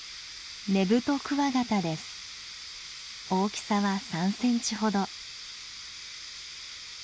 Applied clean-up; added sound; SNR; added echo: none; none; none; none.